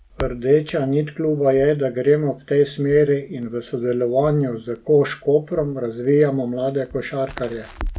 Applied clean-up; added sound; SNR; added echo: none; Crackle; 18 dB; none.